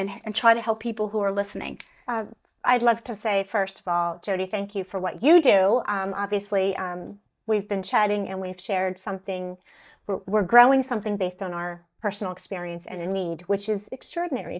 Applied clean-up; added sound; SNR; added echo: neural mask model DeepFilterNet 3.